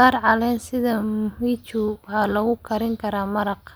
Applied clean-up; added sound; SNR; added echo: none; none; none; none.